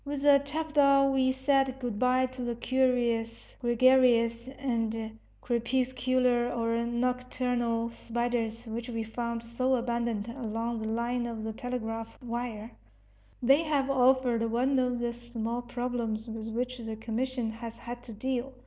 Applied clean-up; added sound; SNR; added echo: none; none; none; none.